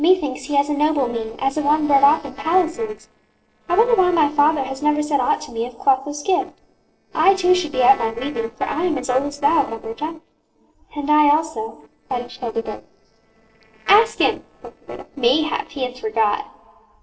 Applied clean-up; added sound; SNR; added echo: neural separator model SepFormer DNS4.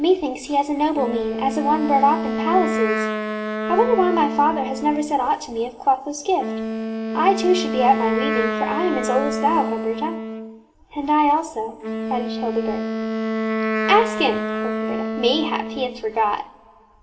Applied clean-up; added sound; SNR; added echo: none; Wind instrument, woodwind instrument; 4 dB; reverberation time 2.6 s.